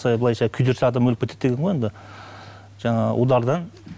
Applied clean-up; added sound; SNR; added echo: none; none; none; none.